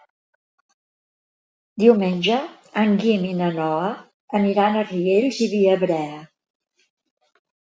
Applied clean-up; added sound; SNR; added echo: none; none; none; none.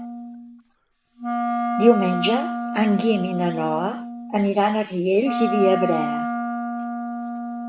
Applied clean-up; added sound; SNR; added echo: none; Wind instrument, woodwind instrument; 4 dB; none.